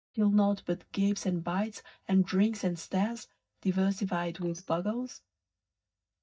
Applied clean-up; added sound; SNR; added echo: neural mask model DeepFilterNet 3.